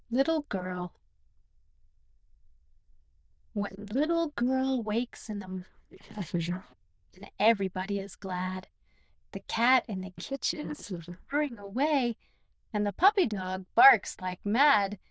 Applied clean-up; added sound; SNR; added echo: neural diffusion model UNIVERSE++.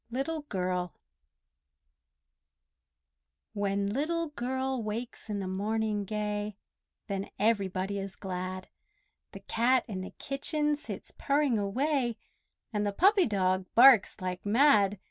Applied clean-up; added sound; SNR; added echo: none; none; none; none.